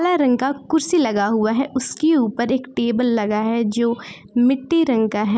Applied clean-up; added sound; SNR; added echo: none; none; none; none.